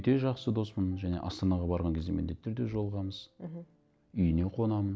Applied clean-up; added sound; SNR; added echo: none; none; none; none.